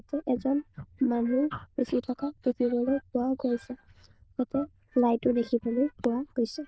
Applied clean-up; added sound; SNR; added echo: neural diffusion model UNIVERSE++.